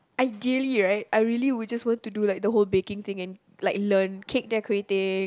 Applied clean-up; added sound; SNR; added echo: none; none; none; none.